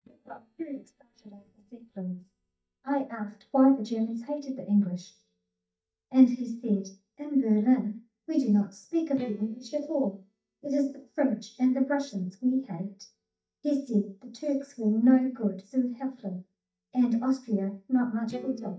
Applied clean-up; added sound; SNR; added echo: neural mask model DeepFilterNet 3.